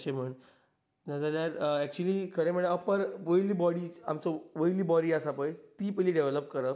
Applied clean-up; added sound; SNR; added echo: none; none; none; none.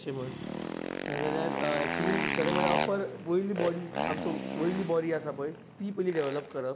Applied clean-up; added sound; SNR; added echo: none; Motorcycle; 2 dB; none.